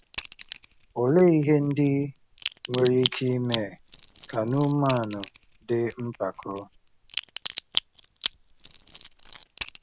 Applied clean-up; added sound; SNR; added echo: none; Crack; 12 dB; none.